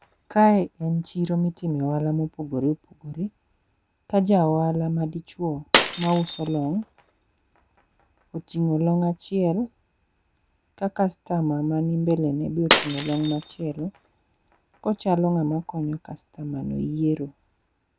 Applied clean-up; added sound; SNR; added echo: none; Shatter; 9 dB; none.